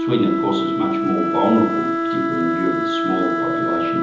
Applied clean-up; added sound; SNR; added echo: none; Wind instrument, woodwind instrument; -2 dB; reverberation time 1.3 s.